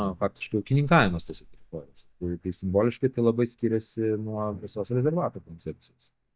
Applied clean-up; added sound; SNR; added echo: neural mask model DeepFilterNet 3.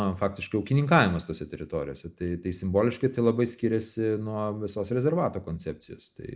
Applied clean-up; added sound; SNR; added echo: none; none; none; none.